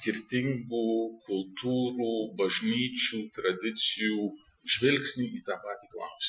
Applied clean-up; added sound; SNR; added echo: classical method Wiener filter.